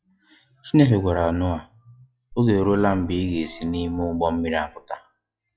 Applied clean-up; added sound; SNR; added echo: classical method log-MMSE.